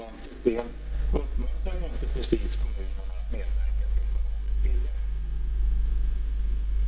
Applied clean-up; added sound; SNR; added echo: neural mask model DeepFilterNet 3.